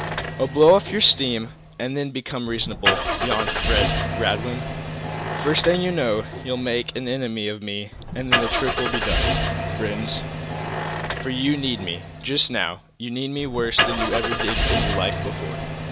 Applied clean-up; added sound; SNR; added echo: none; Engine starting / Car; 2 dB; none.